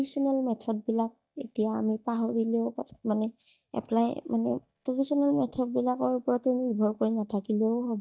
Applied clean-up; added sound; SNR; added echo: neural mask model DeepFilterNet 3.